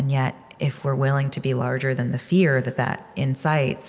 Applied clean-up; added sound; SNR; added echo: none; none; none; none.